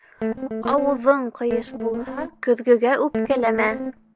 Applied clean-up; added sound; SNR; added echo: neural separator model SepFormer DNS4.